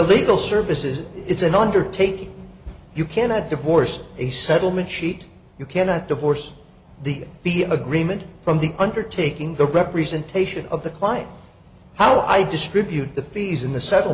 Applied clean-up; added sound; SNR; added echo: none; none; none; none.